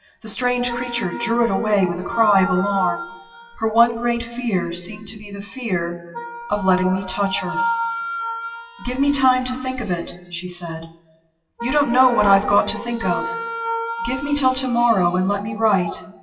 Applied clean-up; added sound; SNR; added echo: classical method WPE with log-MMSE.